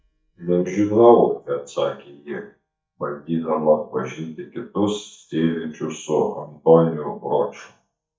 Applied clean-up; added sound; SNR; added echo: neural mask model DeepFilterNet 3.